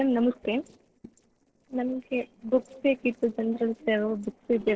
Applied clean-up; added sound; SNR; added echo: neural separator model SepFormer DNS4.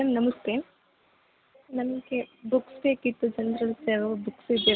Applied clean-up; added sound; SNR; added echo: none; none; none; none.